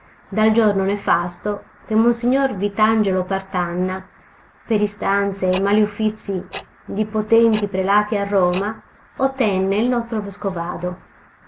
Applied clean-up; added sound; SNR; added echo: none; Tick-tock; 17 dB; none.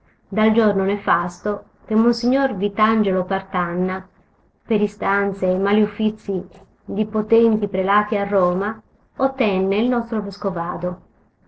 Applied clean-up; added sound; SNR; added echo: neural separator model SepFormer DNS4.